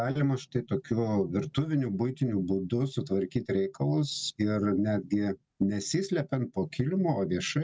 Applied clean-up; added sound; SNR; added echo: none; none; none; none.